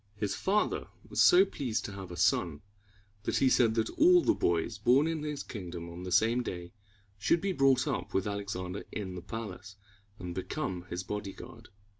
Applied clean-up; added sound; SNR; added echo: none; none; none; none.